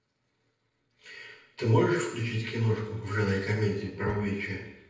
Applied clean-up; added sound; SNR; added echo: neural separator model SepFormer DNS4.